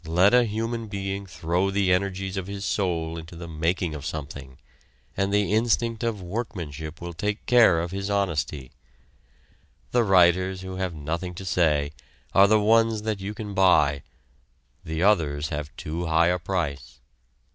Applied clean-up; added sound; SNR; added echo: none; none; none; none.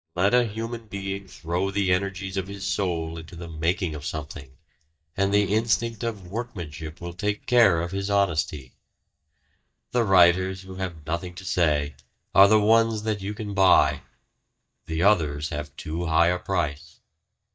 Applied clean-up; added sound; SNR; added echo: neural mask model DeepFilterNet 3.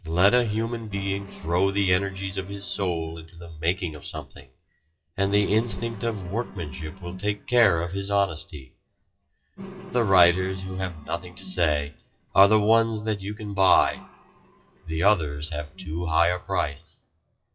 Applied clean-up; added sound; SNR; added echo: classical method WPE with log-MMSE.